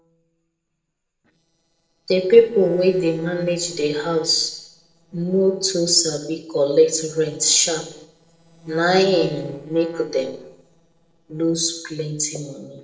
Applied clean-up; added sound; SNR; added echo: neural separator model SepFormer DNS4.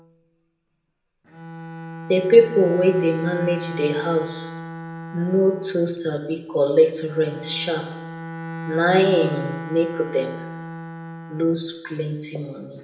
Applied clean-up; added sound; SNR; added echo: none; Bowed string instrument; 12 dB; reverberation time 0.8 s.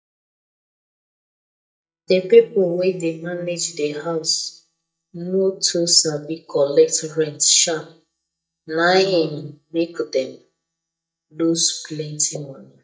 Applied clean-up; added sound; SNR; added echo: neural mask model DeepFilterNet 3.